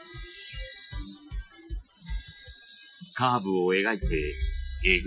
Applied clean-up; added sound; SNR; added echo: classical method Wiener filter.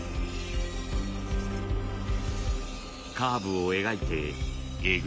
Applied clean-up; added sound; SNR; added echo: none; none; none; none.